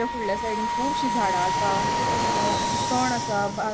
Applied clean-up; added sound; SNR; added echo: none; Fixed-wing aircraft, airplane + Wind instrument, woodwind instrument; -3 dB; none.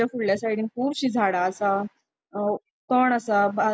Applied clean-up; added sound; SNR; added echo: none; none; none; none.